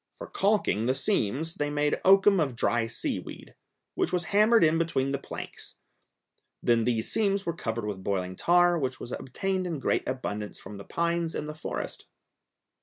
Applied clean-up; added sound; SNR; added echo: none; none; none; none.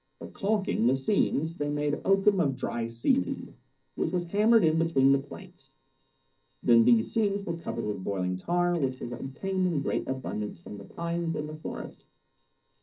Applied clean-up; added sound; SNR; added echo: neural separator model SepFormer DNS4.